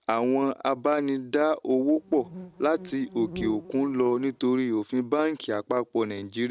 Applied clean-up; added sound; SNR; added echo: none; Insect; 15 dB; none.